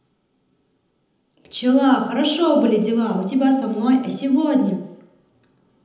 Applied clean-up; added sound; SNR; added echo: none; none; none; reverberation time 0.9 s.